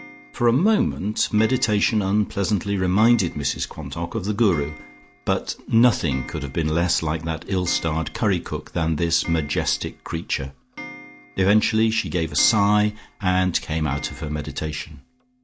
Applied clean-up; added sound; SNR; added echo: none; Clock; 20 dB; none.